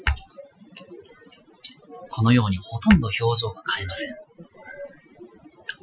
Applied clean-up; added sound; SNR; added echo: classical method Wiener filter.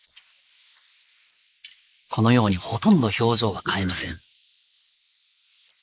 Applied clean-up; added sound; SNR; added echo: neural mask model Resemble Enhance denoiser.